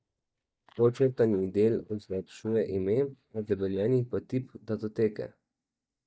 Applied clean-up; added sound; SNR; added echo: neural mask model DeepFilterNet 3.